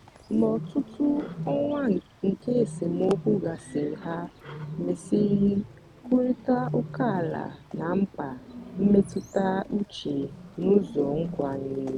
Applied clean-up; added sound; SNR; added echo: none; Bird; 12 dB; none.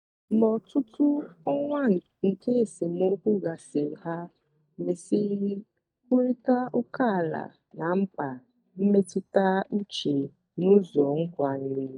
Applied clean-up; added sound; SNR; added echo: neural mask model DeepFilterNet 3.